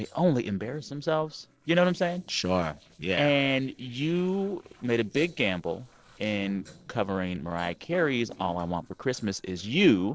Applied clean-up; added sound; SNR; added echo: neural separator model SepFormer DNS4.